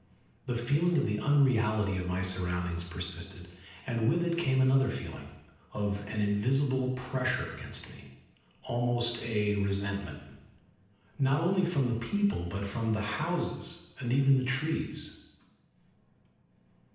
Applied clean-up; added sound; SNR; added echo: none; none; none; reverberation time 0.9 s.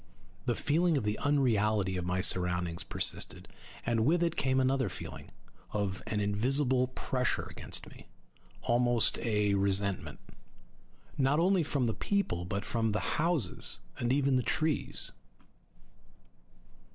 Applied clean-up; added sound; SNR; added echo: none; none; none; none.